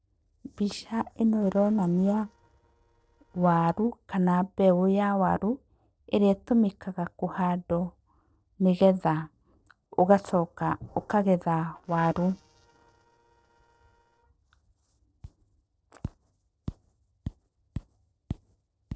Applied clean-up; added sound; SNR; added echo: neural separator model SepFormer DNS4.